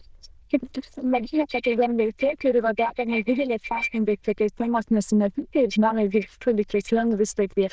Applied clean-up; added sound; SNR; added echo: neural diffusion model UNIVERSE++.